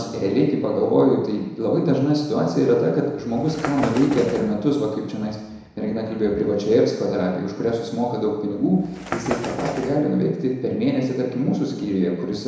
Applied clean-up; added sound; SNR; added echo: none; Bird; 12 dB; reverberation time 1.0 s.